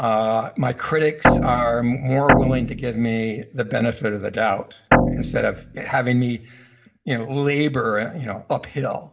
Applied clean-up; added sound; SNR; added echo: none; Guitar; -2 dB; reverberation time 0.4 s.